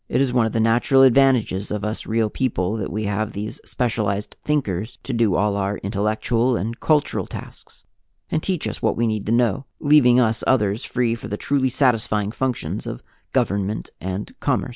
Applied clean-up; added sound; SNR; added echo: none; none; none; none.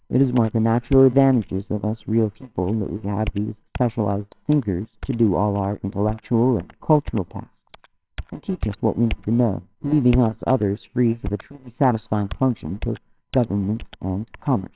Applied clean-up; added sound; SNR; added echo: neural separator model SepFormer WHAMR!.